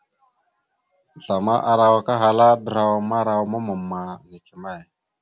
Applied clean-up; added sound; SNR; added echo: none; none; none; none.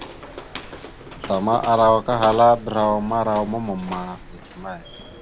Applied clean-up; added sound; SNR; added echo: none; Walk, footsteps; 15 dB; none.